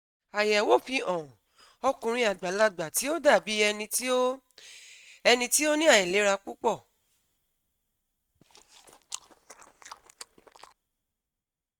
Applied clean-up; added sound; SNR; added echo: neural mask model RNNoise.